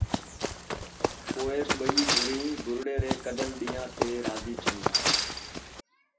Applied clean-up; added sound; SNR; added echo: none; Run; -4 dB; reverberation time 0.3 s.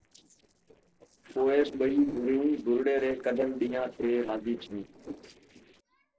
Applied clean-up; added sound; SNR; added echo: neural separator model SepFormer DNS4.